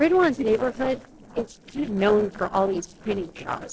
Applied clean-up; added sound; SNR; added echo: neural separator model SepFormer DNS4.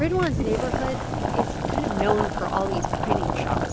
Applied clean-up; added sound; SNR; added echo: none; Boiling; -2 dB; none.